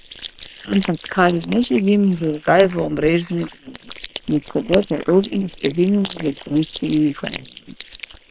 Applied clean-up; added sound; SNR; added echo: neural separator model SepFormer WHAM!.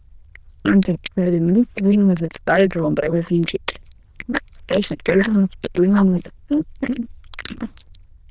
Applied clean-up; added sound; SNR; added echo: neural diffusion model UNIVERSE++.